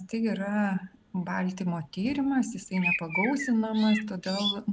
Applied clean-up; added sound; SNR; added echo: none; Bird; 5 dB; none.